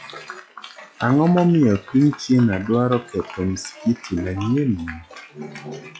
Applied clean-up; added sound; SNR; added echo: classical method log-MMSE.